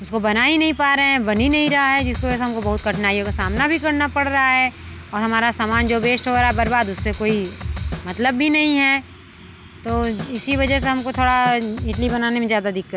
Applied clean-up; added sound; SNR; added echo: none; Drum kit; 9 dB; none.